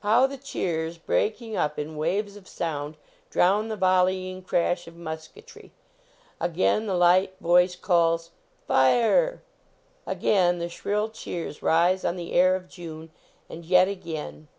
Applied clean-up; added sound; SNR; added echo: none; none; none; none.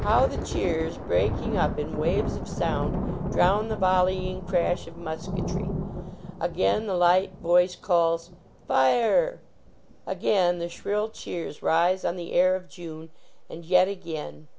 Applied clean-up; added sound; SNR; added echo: none; Thunder; 7 dB; none.